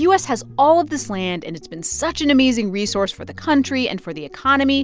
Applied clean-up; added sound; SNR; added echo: none; none; none; none.